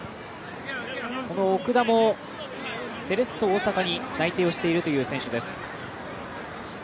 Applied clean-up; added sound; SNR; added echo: none; none; none; none.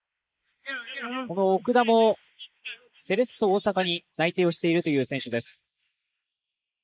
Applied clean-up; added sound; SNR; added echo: neural mask model Resemble Enhance denoiser.